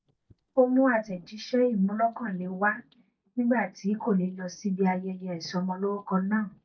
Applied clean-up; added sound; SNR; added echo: neural mask model DeepFilterNet 3.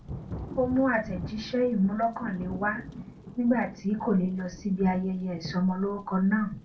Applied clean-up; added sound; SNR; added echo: none; Thunder / Rain; 13 dB; reverberation time 0.2 s.